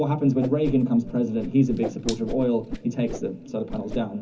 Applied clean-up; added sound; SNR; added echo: none; Whoosh, swoosh, swish; 12 dB; reverberation time 0.3 s.